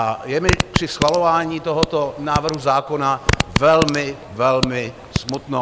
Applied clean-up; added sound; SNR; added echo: none; Fart; 5 dB; none.